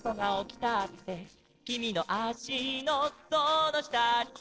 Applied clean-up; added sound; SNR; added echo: neural separator model SepFormer DNS4.